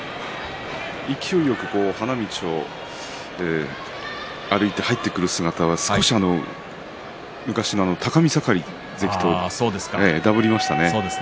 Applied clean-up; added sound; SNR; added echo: none; none; none; none.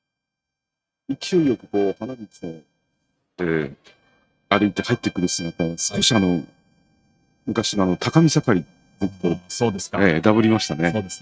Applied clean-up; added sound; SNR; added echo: neural mask model RNNoise.